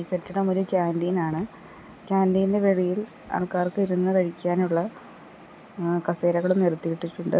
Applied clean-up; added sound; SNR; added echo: none; none; none; none.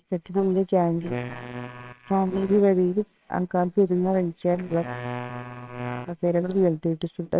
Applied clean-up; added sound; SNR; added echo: neural separator model SepFormer WHAMR!.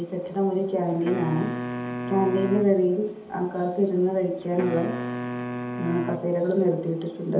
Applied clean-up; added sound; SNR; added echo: none; Wind instrument, woodwind instrument; 8 dB; reverberation time 1.2 s.